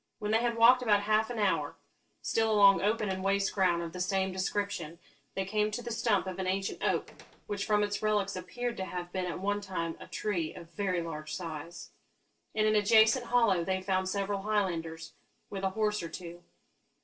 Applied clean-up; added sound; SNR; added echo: neural separator model SepFormer DNS4.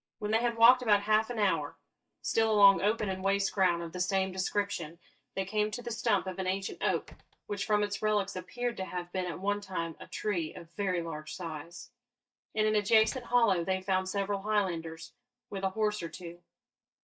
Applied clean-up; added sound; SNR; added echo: neural mask model DeepFilterNet 3.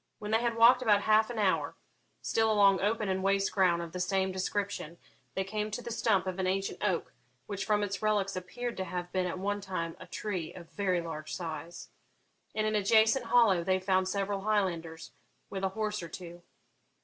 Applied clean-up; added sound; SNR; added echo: none; none; none; none.